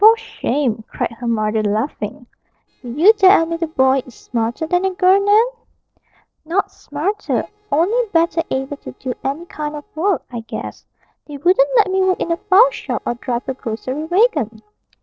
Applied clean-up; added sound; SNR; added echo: neural separator model SepFormer DNS4.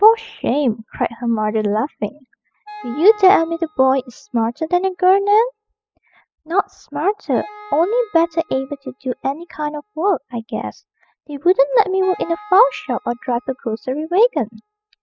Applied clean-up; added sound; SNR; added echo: classical method spectral subtraction.